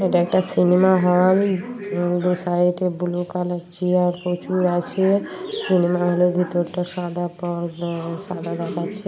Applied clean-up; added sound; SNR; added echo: none; none; none; none.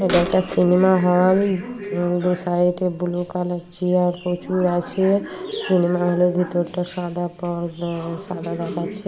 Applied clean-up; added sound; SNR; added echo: none; Bird vocalization, bird call, bird song / Telephone; 18 dB; none.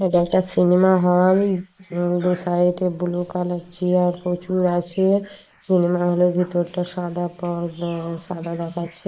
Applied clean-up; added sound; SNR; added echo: neural mask model Resemble Enhance denoiser.